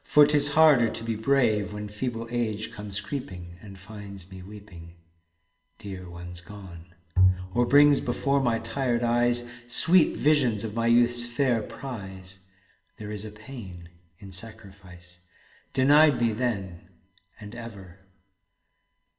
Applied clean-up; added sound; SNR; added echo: none; Bowed string instrument; 2 dB; reverberation time 1.0 s.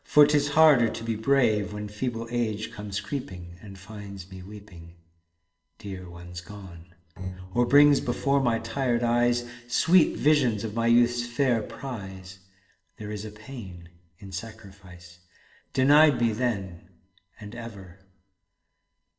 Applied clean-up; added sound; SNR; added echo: neural separator model SepFormer DNS4.